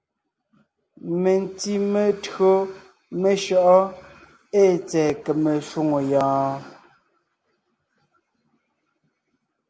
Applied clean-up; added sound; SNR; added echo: none; none; none; none.